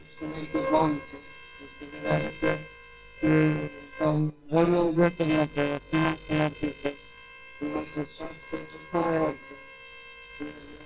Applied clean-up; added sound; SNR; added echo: neural separator model SepFormer WHAMR!.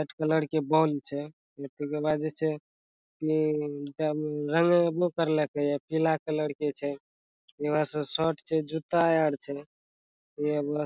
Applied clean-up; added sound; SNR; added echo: none; none; none; none.